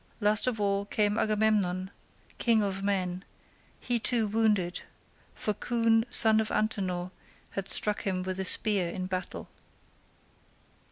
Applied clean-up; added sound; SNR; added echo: none; none; none; none.